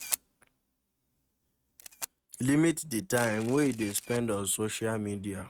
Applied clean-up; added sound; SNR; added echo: neural mask model RNNoise.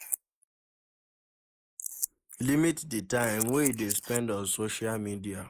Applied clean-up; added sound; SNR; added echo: neural mask model Resemble Enhance denoiser.